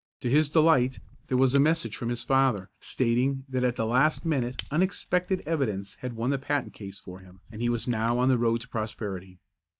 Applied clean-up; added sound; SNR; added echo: neural mask model DeepFilterNet 3.